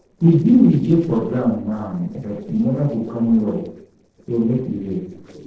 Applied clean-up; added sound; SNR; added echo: neural separator model SepFormer DNS4.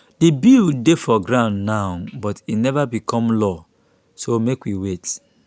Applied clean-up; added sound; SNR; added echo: none; none; none; none.